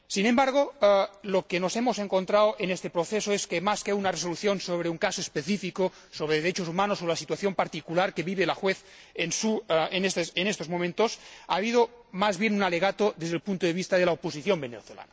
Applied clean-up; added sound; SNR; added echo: none; none; none; none.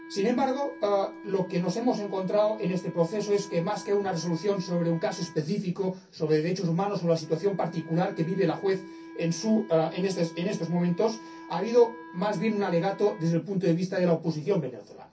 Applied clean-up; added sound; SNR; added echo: none; Wind instrument, woodwind instrument; 18 dB; reverberation time 0.3 s.